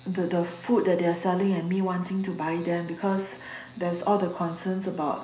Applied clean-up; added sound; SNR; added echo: none; none; none; reverberation time 0.5 s.